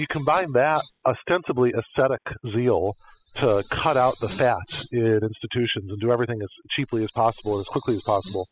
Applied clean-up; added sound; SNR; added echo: classical method spectral subtraction.